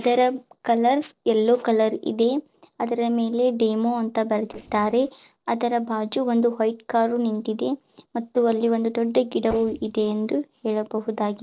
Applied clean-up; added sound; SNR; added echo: neural separator model SepFormer DNS4.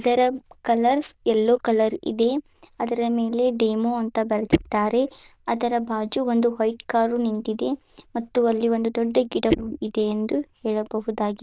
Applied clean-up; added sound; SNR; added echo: neural diffusion model UNIVERSE++.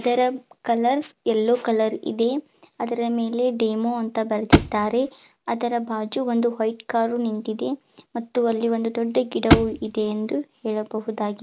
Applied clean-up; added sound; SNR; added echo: none; Thump, thud; -4 dB; none.